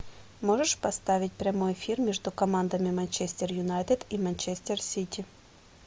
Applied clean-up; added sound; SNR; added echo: none; none; none; none.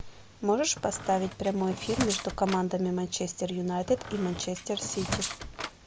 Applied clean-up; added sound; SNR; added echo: none; Squeak; 8 dB; none.